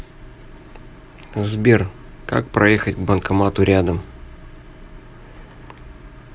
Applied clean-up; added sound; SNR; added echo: none; none; none; none.